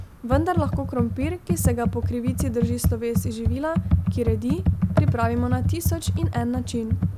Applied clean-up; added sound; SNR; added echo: none; Computer keyboard; -3 dB; none.